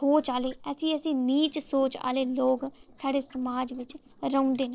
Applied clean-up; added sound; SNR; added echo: neural separator model SepFormer DNS4.